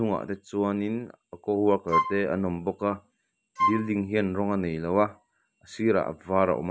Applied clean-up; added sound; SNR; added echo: none; Wind instrument, woodwind instrument; 0 dB; none.